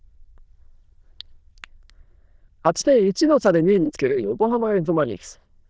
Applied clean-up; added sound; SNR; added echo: neural diffusion model UNIVERSE++.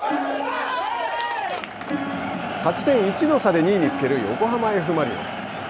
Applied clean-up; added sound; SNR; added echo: none; Plucked string instrument; 12 dB; none.